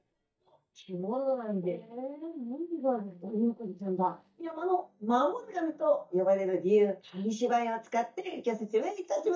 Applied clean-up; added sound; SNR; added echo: neural mask model DeepFilterNet 3.